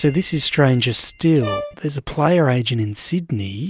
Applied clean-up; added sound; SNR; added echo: none; Brass instrument; 12 dB; none.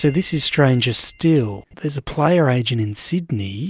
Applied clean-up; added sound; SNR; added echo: none; none; none; none.